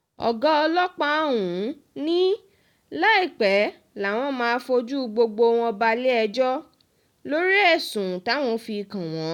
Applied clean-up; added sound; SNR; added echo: none; none; none; none.